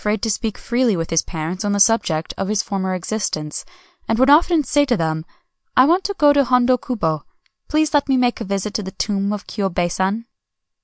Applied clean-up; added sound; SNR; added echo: none; none; none; none.